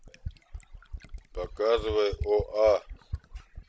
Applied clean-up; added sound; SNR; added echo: none; Fill (with liquid); 10 dB; none.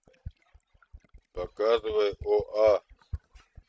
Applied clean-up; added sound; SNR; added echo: neural mask model RNNoise.